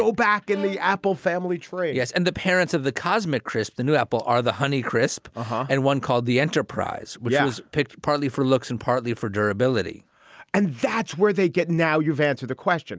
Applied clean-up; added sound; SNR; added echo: none; Bowed string instrument; 18 dB; none.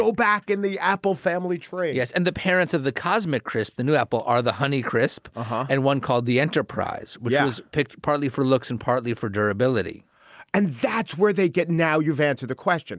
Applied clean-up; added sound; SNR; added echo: neural mask model Resemble Enhance denoiser.